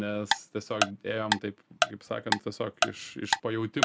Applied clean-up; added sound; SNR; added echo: none; Tick-tock; -2 dB; none.